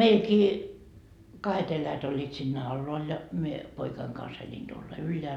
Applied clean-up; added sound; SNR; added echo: none; none; none; none.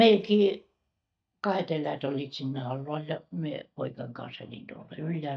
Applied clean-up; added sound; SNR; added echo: neural mask model DeepFilterNet 3.